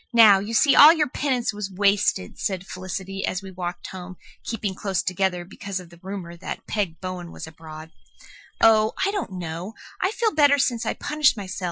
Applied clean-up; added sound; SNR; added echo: classical method Wiener filter.